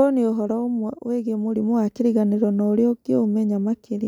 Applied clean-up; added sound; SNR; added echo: none; none; none; none.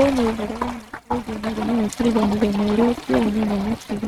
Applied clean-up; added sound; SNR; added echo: neural mask model RNNoise.